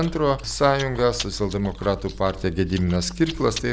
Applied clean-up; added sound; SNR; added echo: none; Chewing, mastication; 12 dB; none.